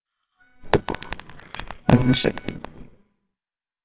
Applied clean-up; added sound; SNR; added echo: neural separator model SepFormer WHAMR!.